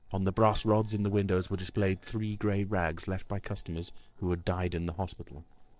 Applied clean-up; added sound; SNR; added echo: neural separator model SepFormer DNS4.